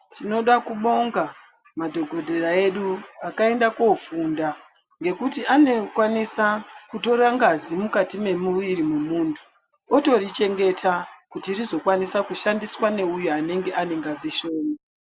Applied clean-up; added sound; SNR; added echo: none; none; none; none.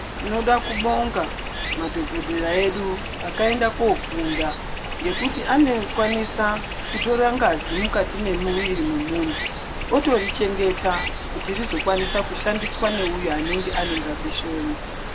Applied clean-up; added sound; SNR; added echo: none; Stream; 5 dB; none.